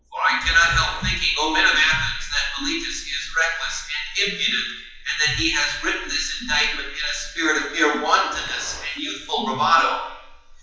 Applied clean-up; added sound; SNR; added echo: none; Gunshot, gunfire; 18 dB; reverberation time 2.2 s.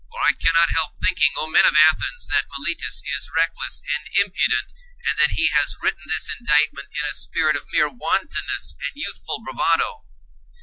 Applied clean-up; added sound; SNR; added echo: none; none; none; none.